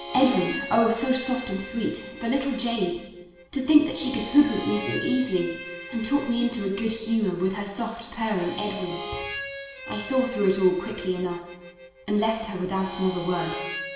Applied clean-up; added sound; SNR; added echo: none; Harmonica; 12 dB; reverberation time 1.0 s.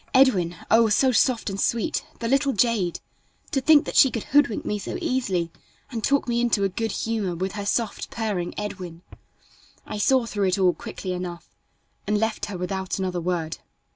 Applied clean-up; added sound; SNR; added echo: none; none; none; none.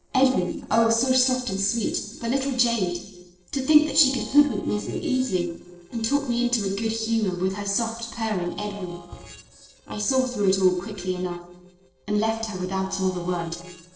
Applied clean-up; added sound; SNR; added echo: neural separator model SepFormer DNS4.